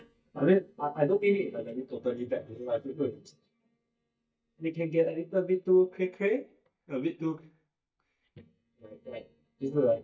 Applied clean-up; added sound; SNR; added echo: neural mask model DeepFilterNet 3.